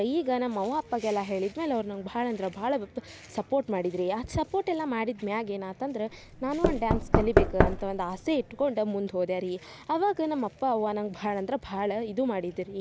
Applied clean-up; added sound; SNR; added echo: none; Knock / Wood; -3 dB; none.